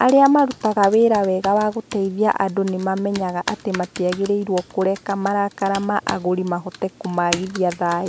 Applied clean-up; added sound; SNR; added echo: none; Computer keyboard; 17 dB; none.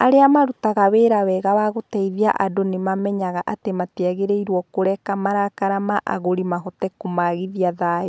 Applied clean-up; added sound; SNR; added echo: none; none; none; none.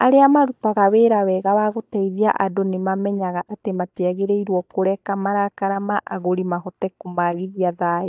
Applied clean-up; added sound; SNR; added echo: neural mask model DeepFilterNet 3.